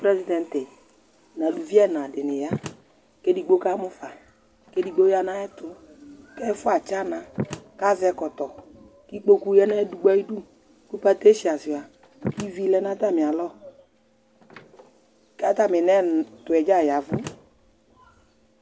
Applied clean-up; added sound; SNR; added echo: none; Slam; 17 dB; none.